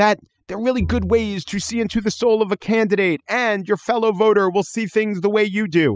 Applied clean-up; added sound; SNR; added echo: classical method spectral subtraction.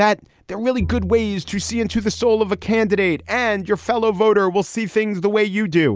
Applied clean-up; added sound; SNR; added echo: none; Bowed string instrument; 15 dB; none.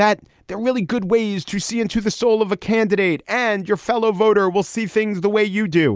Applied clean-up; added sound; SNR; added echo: none; none; none; none.